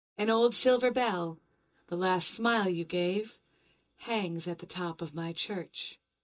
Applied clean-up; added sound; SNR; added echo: neural mask model DeepFilterNet 3.